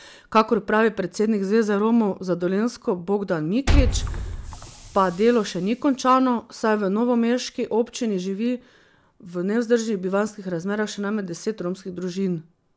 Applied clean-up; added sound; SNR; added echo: none; Liquid; 3 dB; none.